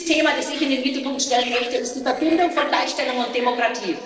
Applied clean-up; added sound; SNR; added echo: neural separator model SepFormer DNS4.